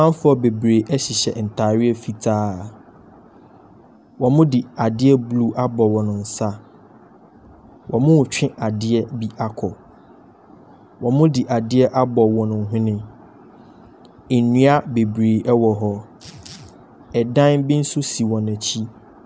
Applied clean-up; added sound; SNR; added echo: none; none; none; none.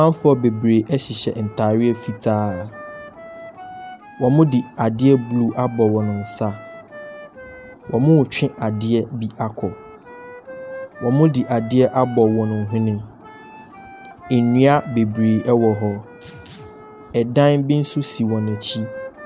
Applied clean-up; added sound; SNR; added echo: none; Wind instrument, woodwind instrument; 19 dB; none.